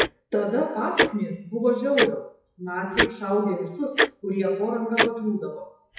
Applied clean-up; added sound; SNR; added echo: classical method WPE with log-MMSE.